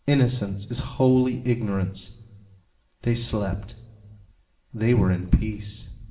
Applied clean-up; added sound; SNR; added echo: none; none; none; reverberation time 1.1 s.